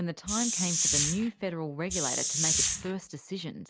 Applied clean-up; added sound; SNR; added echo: none; Hiss; -5 dB; none.